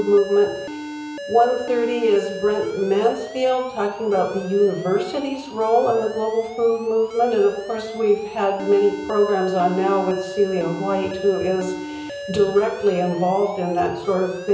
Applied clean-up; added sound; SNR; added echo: none; Alarm; 13 dB; reverberation time 0.8 s.